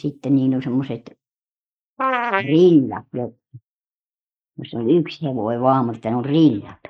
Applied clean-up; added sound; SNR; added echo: neural mask model Resemble Enhance denoiser.